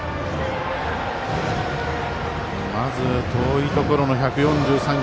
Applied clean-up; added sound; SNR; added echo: none; none; none; none.